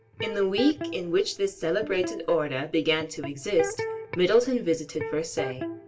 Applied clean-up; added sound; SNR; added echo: none; Electric guitar; 10 dB; reverberation time 0.2 s.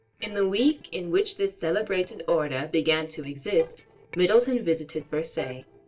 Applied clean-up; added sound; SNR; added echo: neural separator model SepFormer DNS4.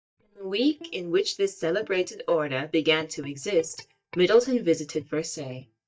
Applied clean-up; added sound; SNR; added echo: neural mask model DeepFilterNet 3.